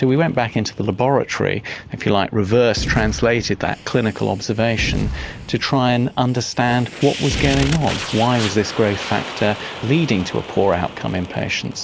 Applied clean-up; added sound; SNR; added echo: none; Boom + Fire; 11 dB; none.